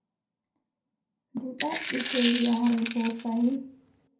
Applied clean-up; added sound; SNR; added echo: none; Coin (dropping); -4 dB; reverberation time 0.5 s.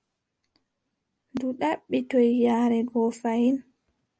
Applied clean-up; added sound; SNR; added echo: none; none; none; none.